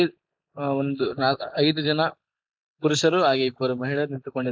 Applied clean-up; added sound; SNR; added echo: neural mask model Resemble Enhance denoiser.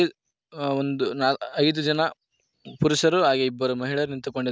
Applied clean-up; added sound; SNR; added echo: none; none; none; none.